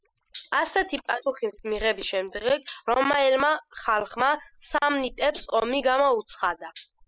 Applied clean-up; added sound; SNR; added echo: classical method spectral subtraction.